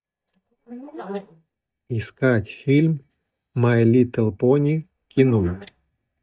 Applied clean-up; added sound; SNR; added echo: neural mask model DeepFilterNet 3.